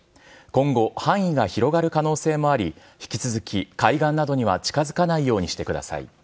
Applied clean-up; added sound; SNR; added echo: none; none; none; none.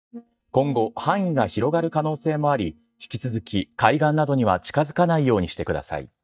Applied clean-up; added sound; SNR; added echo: neural mask model DeepFilterNet 3.